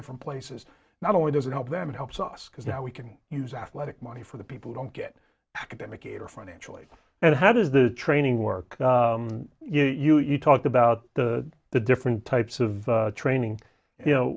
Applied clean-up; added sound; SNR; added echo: none; none; none; none.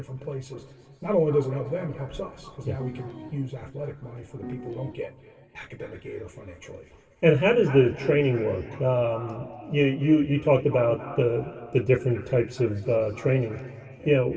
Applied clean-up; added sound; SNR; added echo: none; Piano; 13 dB; reverberation time 2.9 s.